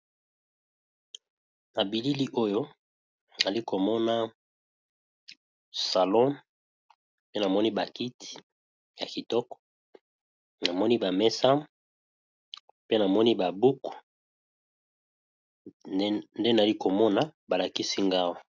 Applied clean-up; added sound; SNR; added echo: none; none; none; none.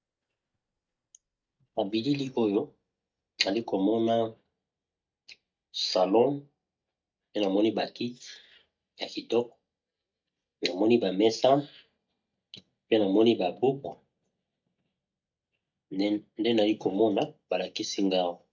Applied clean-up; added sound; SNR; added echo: neural mask model DeepFilterNet 3.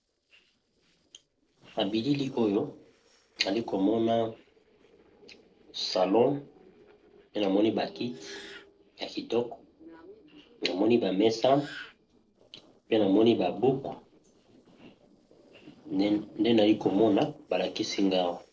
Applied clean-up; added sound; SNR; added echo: neural separator model SepFormer DNS4.